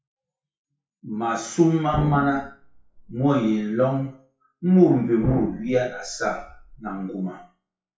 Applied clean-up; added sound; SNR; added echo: classical method WPE with log-MMSE.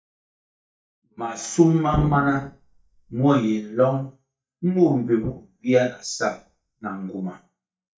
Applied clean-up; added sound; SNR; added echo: neural mask model DeepFilterNet 3.